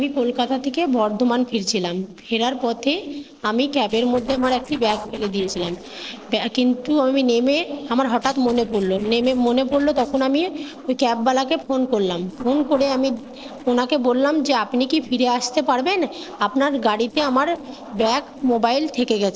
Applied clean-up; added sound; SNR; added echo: neural separator model SepFormer DNS4.